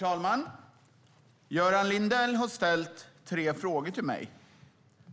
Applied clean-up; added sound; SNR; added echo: none; none; none; none.